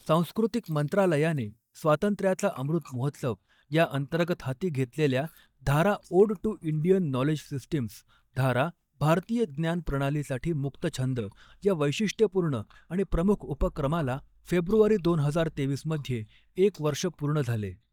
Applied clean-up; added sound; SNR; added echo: neural mask model DeepFilterNet 3.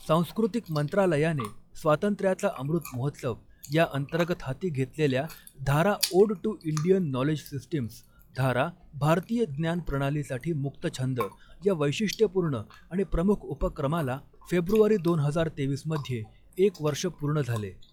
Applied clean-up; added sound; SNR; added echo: classical method log-MMSE.